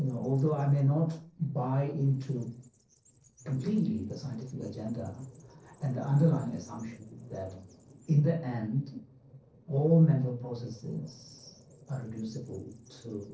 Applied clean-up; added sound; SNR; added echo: neural separator model SepFormer DNS4.